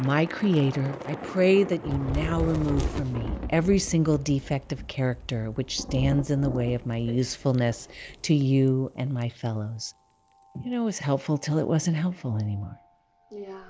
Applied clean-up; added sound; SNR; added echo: none; Thunder / Rain; 11 dB; none.